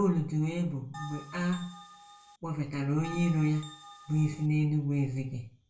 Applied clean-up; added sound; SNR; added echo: none; Bell; 17 dB; reverberation time 0.3 s.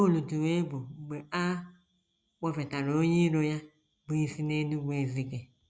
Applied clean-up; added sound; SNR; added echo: none; none; none; none.